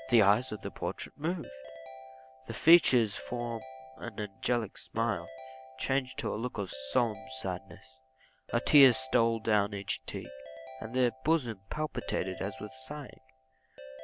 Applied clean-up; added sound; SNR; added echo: none; Ringtone / Keyboard (musical); 17 dB; none.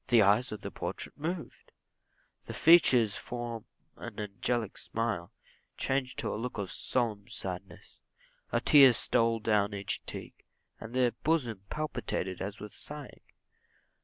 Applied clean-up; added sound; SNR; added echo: none; none; none; none.